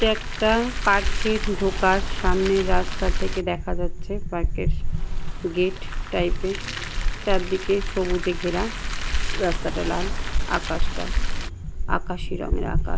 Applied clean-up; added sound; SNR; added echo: none; Car; -3 dB; none.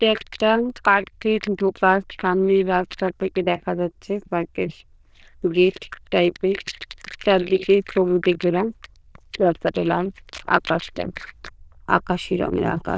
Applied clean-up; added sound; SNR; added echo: neural diffusion model UNIVERSE++.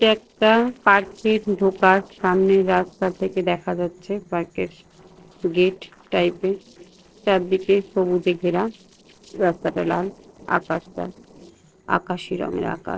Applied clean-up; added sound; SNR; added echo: neural separator model SepFormer DNS4.